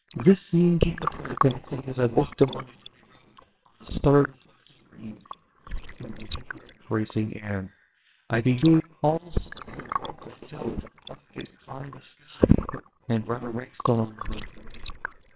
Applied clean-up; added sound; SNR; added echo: neural separator model SepFormer WHAMR!.